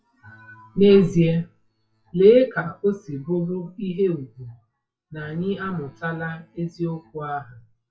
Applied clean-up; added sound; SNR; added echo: classical method WPE with log-MMSE.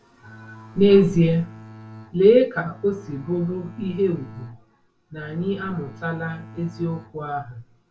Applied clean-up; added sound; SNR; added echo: none; Bowed string instrument; 20 dB; reverberation time 0.2 s.